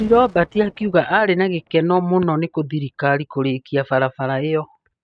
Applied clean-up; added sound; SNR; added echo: neural mask model RNNoise.